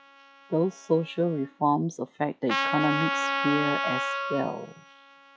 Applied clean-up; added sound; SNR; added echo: classical method log-MMSE.